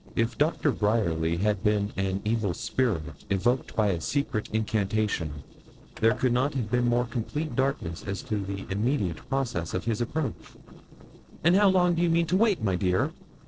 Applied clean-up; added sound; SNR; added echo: neural separator model SepFormer DNS4.